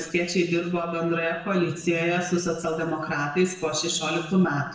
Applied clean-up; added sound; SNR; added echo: neural separator model SepFormer DNS4.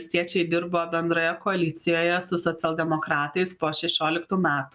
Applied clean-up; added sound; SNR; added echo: none; none; none; none.